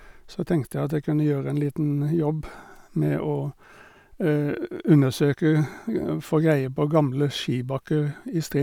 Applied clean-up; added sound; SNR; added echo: none; none; none; none.